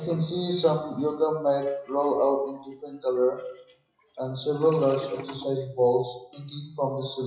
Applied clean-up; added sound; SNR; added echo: classical method WPE with log-MMSE.